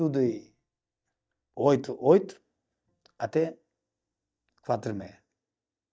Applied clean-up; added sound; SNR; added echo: neural mask model DeepFilterNet 3.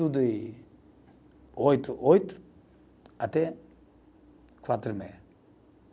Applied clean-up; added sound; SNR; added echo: none; none; none; none.